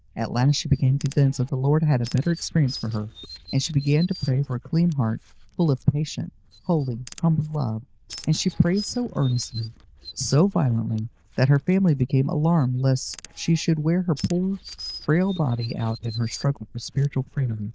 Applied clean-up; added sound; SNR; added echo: neural diffusion model UNIVERSE++.